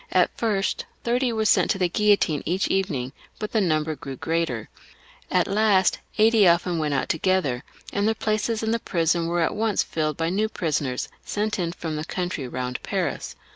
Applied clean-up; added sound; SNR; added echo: none; none; none; none.